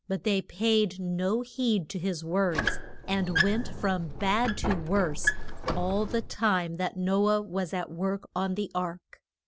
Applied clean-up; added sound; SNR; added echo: none; Squeak; 2 dB; none.